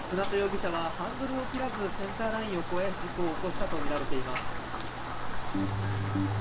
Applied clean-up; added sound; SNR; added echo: none; Rain; 1 dB; reverberation time 0.2 s.